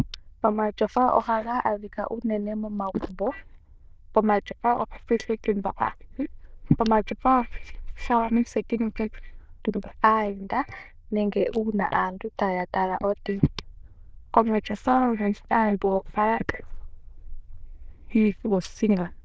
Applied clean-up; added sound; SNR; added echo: neural diffusion model UNIVERSE++.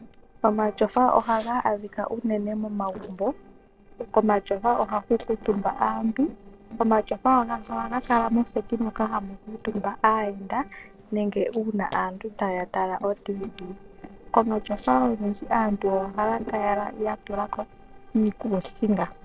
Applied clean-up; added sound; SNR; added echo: neural separator model SepFormer DNS4.